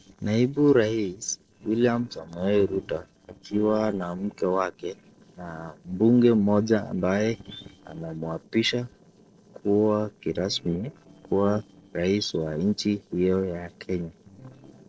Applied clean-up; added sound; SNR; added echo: neural separator model SepFormer DNS4.